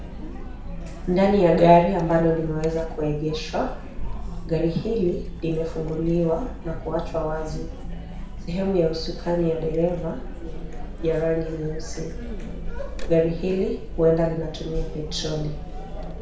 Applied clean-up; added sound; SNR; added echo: none; Chatter; 7 dB; reverberation time 0.6 s.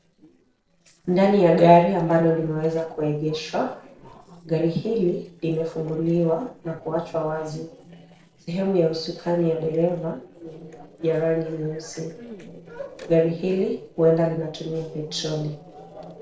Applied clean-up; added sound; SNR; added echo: neural separator model SepFormer DNS4.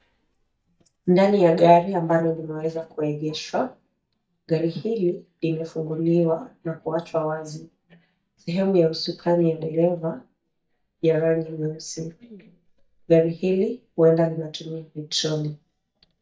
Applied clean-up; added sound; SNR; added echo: neural mask model DeepFilterNet 3.